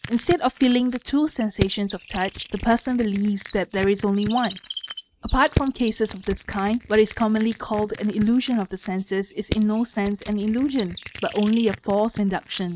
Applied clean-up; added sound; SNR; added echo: neural mask model RNNoise.